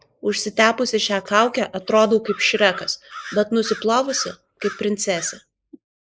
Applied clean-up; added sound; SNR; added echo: neural mask model Resemble Enhance denoiser.